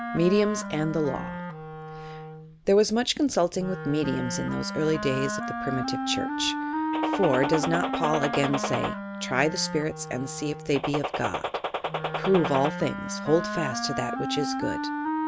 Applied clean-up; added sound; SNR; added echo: none; Gunshot, gunfire + Wind instrument, woodwind instrument; 4 dB; none.